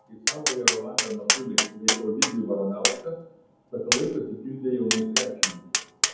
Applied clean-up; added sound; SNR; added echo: none; Tap; -3 dB; reverberation time 0.8 s.